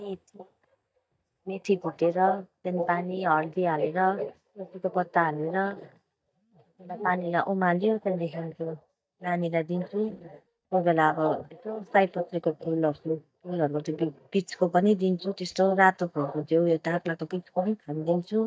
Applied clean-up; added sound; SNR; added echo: neural mask model DeepFilterNet 3.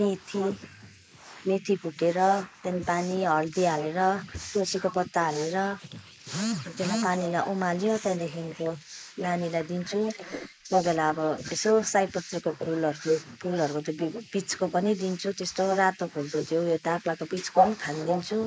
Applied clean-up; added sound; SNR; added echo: neural mask model Resemble Enhance denoiser.